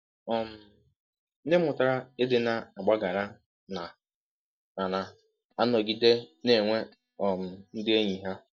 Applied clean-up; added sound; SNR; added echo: neural mask model DeepFilterNet 3.